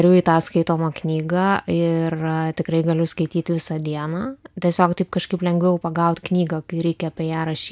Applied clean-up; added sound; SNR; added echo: none; none; none; none.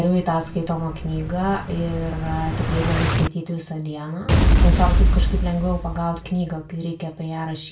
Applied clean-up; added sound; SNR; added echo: none; Explosion; -3 dB; reverberation time 0.3 s.